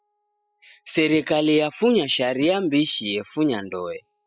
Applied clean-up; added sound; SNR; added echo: classical method spectral subtraction.